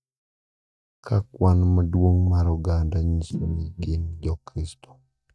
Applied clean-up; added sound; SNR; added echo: neural mask model DeepFilterNet 3.